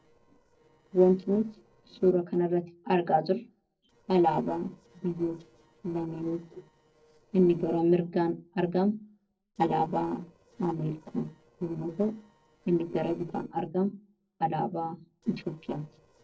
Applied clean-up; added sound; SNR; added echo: neural separator model SepFormer DNS4.